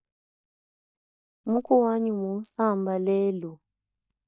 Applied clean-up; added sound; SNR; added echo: neural mask model DeepFilterNet 3.